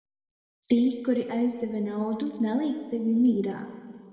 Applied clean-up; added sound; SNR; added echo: none; none; none; reverberation time 2.3 s.